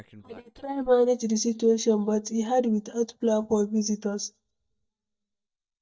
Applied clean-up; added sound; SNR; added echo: neural mask model DeepFilterNet 3.